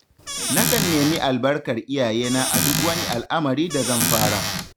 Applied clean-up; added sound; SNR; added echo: none; Squeak / Cupboard open or close; 0 dB; none.